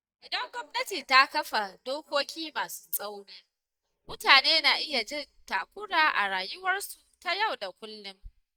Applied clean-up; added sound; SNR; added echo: neural mask model DeepFilterNet 3.